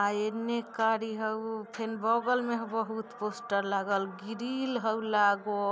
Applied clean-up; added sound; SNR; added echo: none; none; none; none.